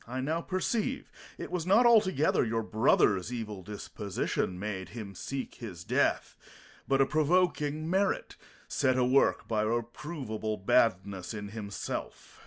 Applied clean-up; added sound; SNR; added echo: none; none; none; none.